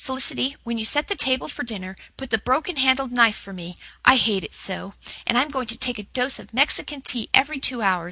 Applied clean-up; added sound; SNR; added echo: none; none; none; none.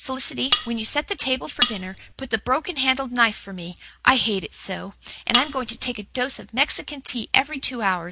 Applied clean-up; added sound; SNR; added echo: none; Cutlery, silverware; 1 dB; none.